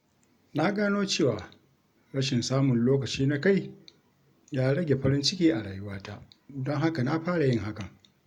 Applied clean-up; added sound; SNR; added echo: none; none; none; none.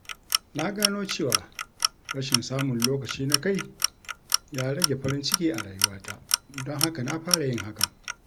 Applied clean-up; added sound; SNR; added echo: none; Clock; -1 dB; none.